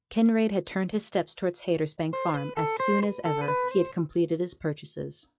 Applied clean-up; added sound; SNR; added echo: classical method log-MMSE.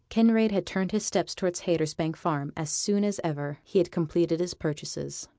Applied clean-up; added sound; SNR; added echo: none; none; none; none.